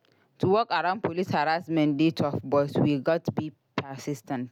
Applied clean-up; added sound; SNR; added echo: none; none; none; none.